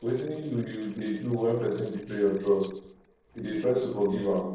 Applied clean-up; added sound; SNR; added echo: neural separator model SepFormer DNS4.